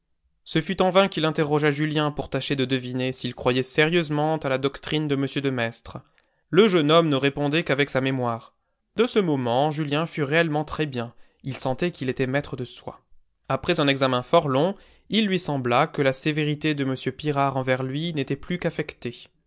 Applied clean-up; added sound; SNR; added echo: none; none; none; none.